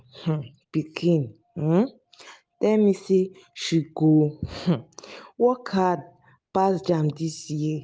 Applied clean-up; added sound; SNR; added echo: none; none; none; none.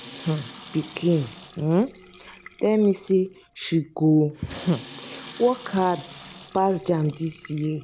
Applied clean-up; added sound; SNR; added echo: none; Sink (filling or washing) / Water tap, faucet; 16 dB; none.